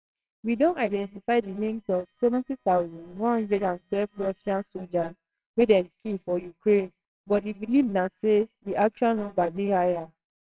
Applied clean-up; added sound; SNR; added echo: neural separator model SepFormer WHAMR!.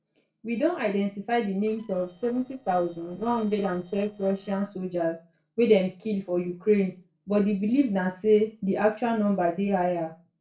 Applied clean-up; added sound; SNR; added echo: neural separator model SepFormer DNS4.